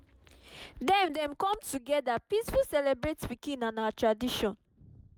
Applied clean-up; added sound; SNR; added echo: none; none; none; none.